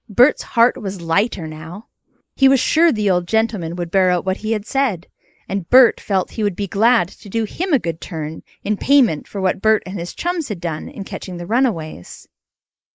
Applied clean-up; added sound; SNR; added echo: neural mask model Resemble Enhance denoiser.